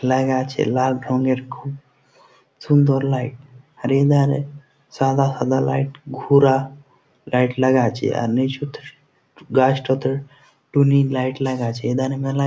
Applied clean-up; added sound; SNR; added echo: none; none; none; none.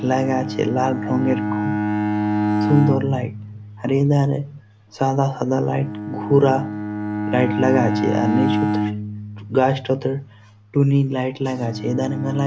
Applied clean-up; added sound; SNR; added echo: none; Bowed string instrument; 4 dB; none.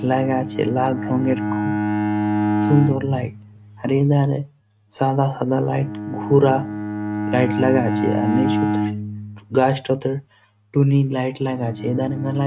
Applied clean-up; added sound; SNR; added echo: neural mask model RNNoise.